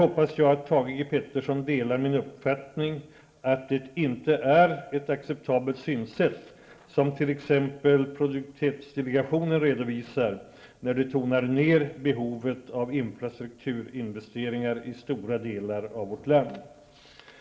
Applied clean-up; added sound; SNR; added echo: none; none; none; reverberation time 0.4 s.